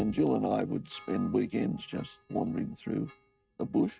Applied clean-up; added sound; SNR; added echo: neural mask model RNNoise.